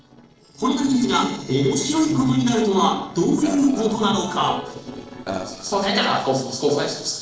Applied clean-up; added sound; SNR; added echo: neural separator model SepFormer DNS4.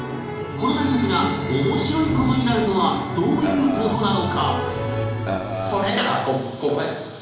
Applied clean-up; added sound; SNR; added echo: none; Burping, eructation; 7 dB; reverberation time 1.0 s.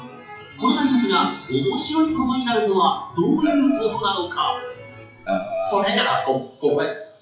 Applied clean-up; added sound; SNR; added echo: classical method WPE with log-MMSE.